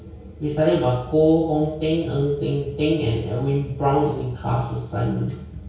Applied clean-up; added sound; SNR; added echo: none; none; none; reverberation time 0.6 s.